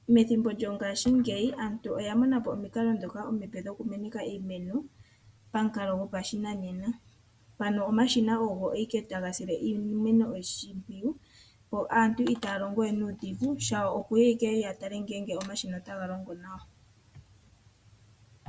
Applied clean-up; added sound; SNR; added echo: none; none; none; none.